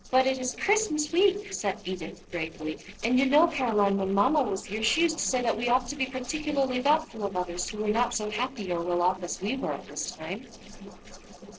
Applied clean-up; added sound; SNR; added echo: neural separator model SepFormer DNS4.